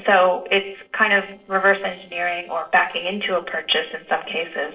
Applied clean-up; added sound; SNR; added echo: neural separator model SepFormer DNS4.